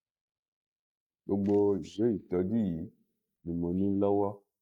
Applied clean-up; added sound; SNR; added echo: neural mask model DeepFilterNet 3.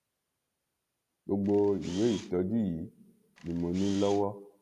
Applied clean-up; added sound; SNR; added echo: none; Camera; 17 dB; none.